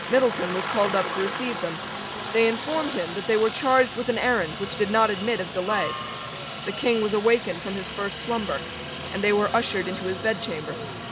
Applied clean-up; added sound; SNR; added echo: none; Aircraft; 7 dB; none.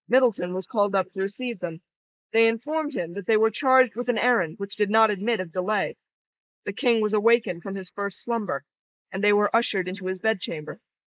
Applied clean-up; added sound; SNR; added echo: neural mask model Resemble Enhance denoiser.